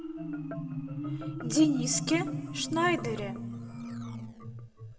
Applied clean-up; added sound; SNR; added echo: none; Marimba, xylophone; 4 dB; reverberation time 0.9 s.